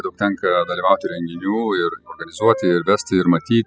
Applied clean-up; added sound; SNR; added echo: classical method spectral subtraction.